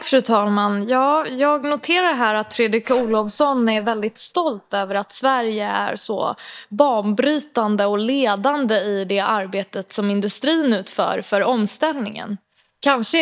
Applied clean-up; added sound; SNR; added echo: neural mask model DeepFilterNet 3.